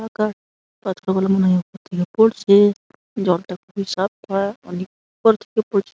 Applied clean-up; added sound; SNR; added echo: none; none; none; none.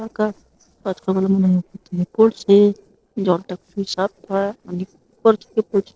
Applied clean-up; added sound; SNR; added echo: neural separator model SepFormer DNS4.